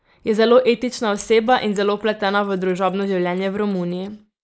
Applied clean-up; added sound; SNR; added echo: neural mask model Resemble Enhance denoiser.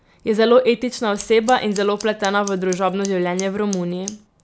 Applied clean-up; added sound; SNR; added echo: none; Scissors; 18 dB; none.